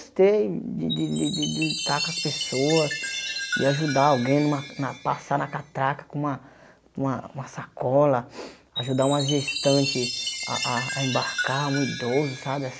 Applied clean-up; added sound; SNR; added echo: none; Chime; 7 dB; none.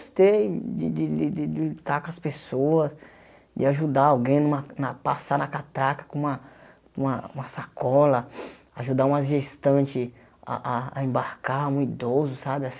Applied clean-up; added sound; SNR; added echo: none; none; none; none.